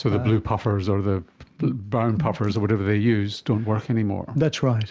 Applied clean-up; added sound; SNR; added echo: none; none; none; none.